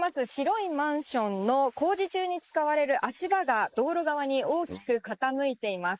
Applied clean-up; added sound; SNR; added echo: neural mask model Resemble Enhance denoiser.